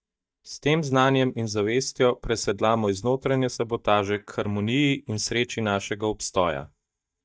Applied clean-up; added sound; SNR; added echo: neural mask model DeepFilterNet 3.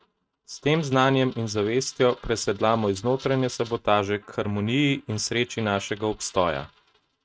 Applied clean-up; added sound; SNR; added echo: neural mask model RNNoise.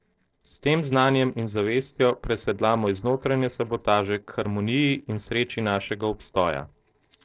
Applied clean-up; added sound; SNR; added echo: neural separator model SepFormer DNS4.